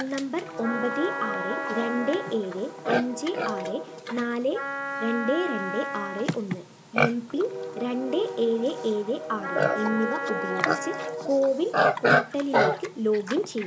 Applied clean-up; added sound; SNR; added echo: none; Livestock, farm animals, working animals + Wind instrument, woodwind instrument; 1 dB; none.